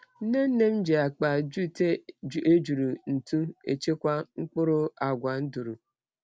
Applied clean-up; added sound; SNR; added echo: none; none; none; none.